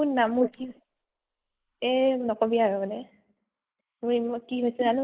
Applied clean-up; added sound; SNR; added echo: neural mask model Resemble Enhance denoiser.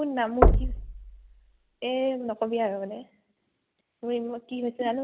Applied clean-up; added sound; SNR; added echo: none; Knock; -4 dB; none.